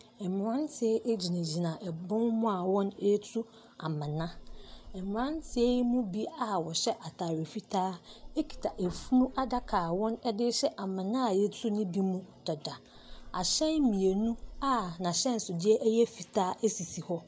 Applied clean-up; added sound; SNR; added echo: none; Meow; 15 dB; none.